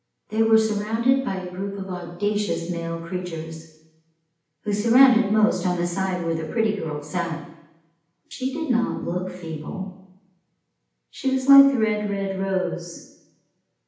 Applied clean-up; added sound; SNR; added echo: none; none; none; reverberation time 0.9 s.